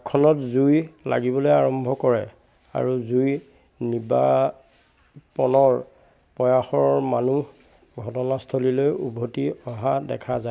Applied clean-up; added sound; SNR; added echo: none; none; none; none.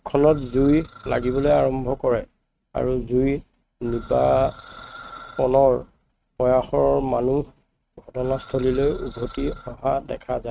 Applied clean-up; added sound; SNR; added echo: neural mask model RNNoise.